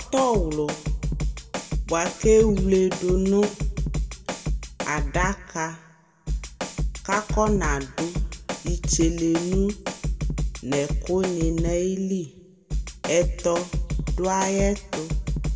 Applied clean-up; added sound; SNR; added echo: none; Drum kit; 3 dB; reverberation time 1.1 s.